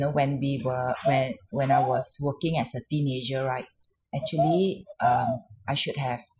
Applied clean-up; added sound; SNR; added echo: classical method spectral subtraction.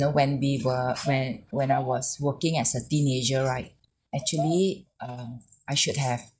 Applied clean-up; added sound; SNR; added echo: neural mask model DeepFilterNet 3.